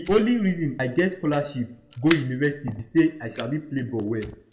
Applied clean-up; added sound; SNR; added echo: none; Fire; 13 dB; reverberation time 0.5 s.